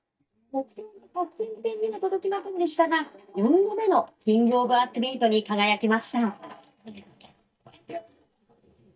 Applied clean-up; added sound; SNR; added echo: neural mask model DeepFilterNet 3.